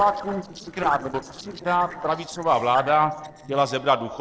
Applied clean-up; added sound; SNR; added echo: neural separator model SepFormer DNS4.